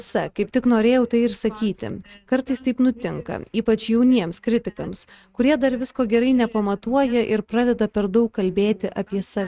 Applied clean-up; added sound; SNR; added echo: neural mask model RNNoise.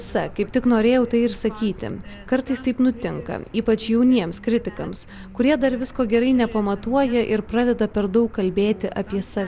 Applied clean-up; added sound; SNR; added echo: none; Car; 19 dB; none.